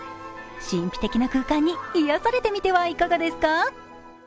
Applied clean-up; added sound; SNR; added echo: none; none; none; none.